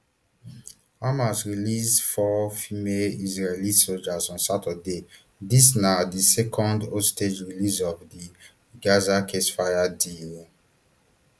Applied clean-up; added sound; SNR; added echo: none; none; none; none.